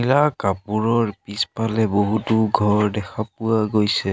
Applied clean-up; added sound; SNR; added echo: none; none; none; none.